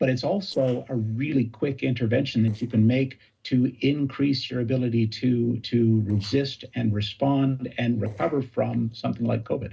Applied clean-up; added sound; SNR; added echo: neural separator model SepFormer DNS4.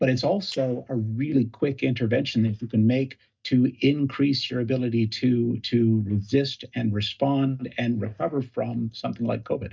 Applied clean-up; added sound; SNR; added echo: neural mask model DeepFilterNet 3.